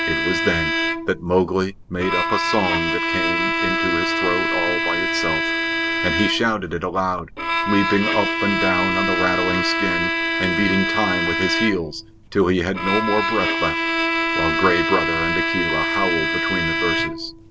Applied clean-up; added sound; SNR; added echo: none; Bowed string instrument; -1 dB; none.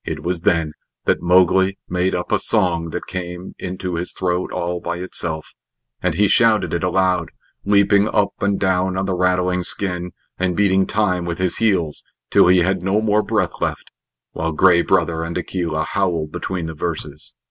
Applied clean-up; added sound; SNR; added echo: none; none; none; none.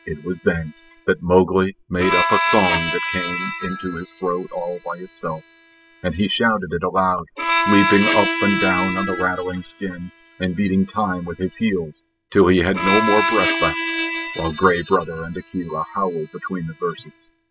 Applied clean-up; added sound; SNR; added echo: classical method spectral subtraction.